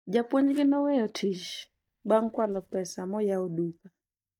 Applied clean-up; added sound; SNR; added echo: neural mask model DeepFilterNet 3.